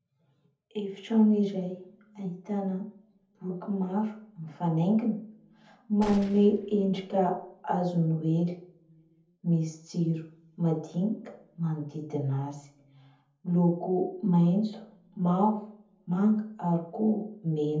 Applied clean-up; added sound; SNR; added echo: none; Gunshot, gunfire; 16 dB; reverberation time 0.6 s.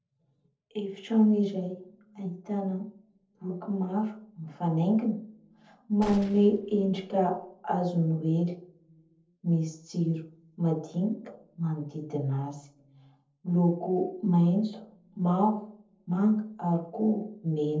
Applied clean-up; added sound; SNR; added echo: neural separator model SepFormer DNS4.